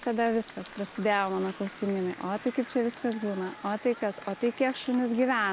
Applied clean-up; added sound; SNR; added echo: none; Applause / Crowd; 19 dB; none.